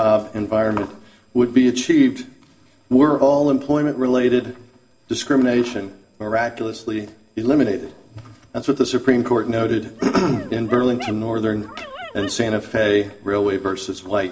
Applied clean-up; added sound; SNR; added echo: none; Dog; 16 dB; reverberation time 0.6 s.